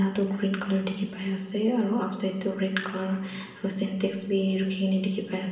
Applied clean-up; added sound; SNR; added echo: none; none; none; reverberation time 1.0 s.